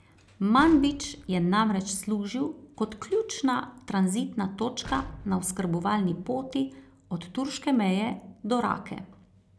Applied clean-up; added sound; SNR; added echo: none; Explosion; 17 dB; none.